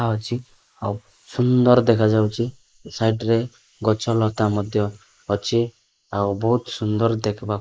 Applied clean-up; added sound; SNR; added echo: neural mask model Resemble Enhance denoiser.